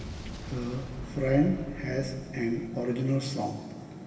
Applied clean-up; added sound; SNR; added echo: none; Explosion; 13 dB; reverberation time 1.9 s.